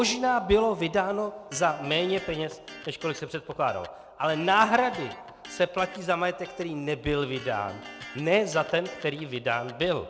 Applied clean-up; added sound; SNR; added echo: none; Electric guitar; 18 dB; none.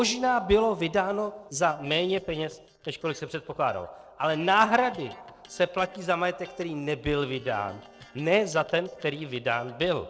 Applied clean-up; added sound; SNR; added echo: neural separator model SepFormer DNS4.